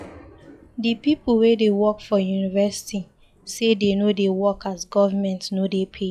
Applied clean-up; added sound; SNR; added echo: classical method log-MMSE.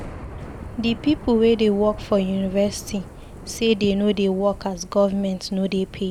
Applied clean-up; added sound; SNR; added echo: none; Thunder / Rain; 15 dB; none.